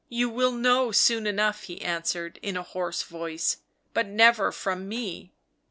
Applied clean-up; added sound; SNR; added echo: none; none; none; none.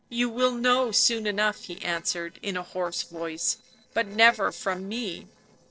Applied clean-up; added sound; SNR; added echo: neural separator model SepFormer DNS4.